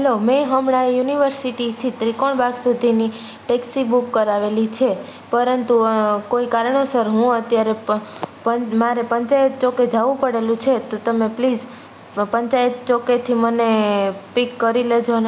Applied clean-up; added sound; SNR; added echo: none; none; none; none.